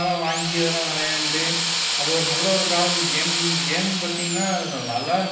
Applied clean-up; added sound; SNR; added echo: none; Drill; -1 dB; reverberation time 0.8 s.